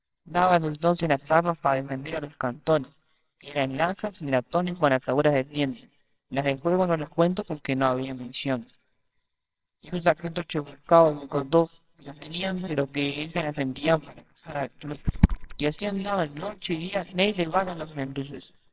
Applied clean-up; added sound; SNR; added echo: neural separator model SepFormer WHAMR!.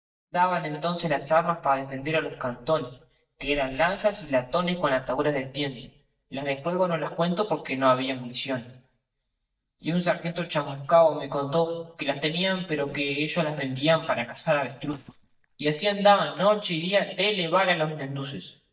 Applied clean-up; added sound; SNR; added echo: neural mask model DeepFilterNet 3.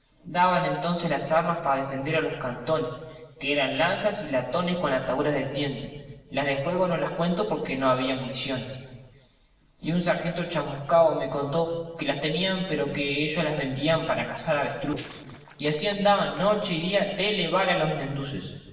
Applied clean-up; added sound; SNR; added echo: neural separator model SepFormer DNS4.